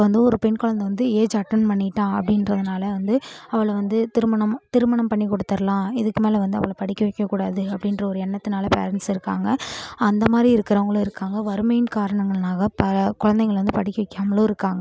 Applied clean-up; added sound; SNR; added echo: none; none; none; none.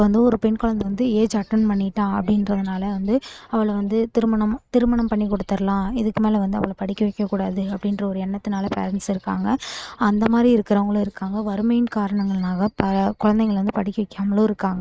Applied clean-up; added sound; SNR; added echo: neural mask model RNNoise.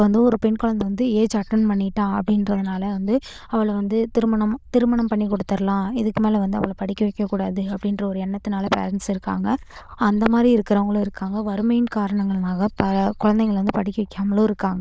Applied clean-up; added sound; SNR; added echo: neural diffusion model UNIVERSE++.